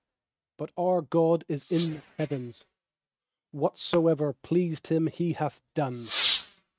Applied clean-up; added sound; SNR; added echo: neural mask model RNNoise.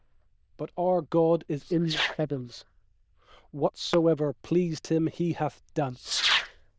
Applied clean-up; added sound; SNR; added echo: neural diffusion model UNIVERSE++.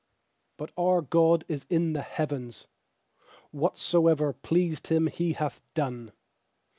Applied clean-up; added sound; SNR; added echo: none; none; none; none.